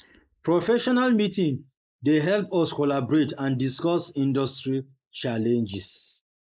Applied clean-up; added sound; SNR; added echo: neural mask model Resemble Enhance denoiser.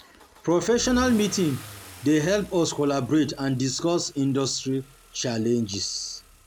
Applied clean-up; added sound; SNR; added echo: none; Engine starting / Accelerating, revving, vroom / Car; 19 dB; none.